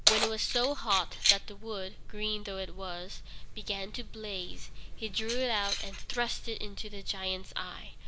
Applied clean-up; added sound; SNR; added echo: none; Keys jangling; -1 dB; none.